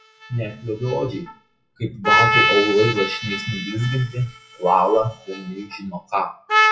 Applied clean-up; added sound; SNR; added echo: classical method WPE with log-MMSE.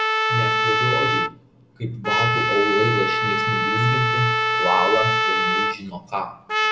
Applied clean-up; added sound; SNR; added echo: none; Trumpet; -4 dB; reverberation time 0.8 s.